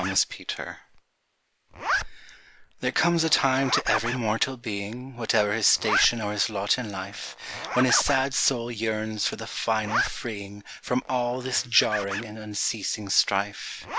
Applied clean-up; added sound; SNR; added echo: neural mask model Resemble Enhance denoiser.